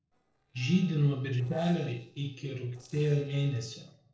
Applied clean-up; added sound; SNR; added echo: neural separator model SepFormer DNS4.